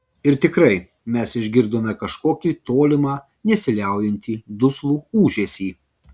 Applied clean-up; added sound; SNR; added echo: none; none; none; none.